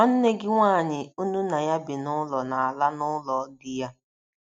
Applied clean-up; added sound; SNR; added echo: none; none; none; none.